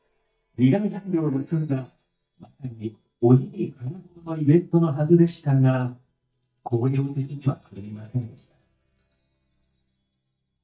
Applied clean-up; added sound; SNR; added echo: neural mask model DeepFilterNet 3.